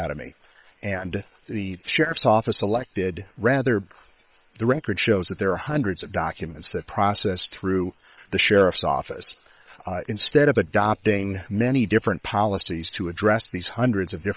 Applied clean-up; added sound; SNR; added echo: neural separator model SepFormer WHAM!.